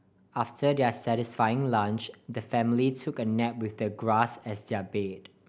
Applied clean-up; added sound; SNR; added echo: none; none; none; none.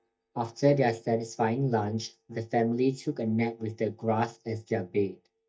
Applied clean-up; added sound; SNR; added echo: neural mask model DeepFilterNet 3.